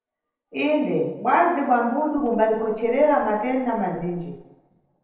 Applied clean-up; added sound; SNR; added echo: neural separator model SepFormer DNS4.